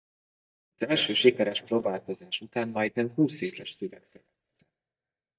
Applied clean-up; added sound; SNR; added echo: neural mask model DeepFilterNet 3.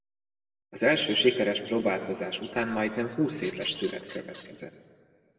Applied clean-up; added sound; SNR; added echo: none; Bird vocalization, bird call, bird song / Fowl; 16 dB; reverberation time 1.8 s.